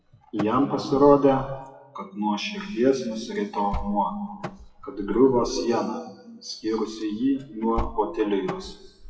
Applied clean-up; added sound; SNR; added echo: classical method WPE with log-MMSE.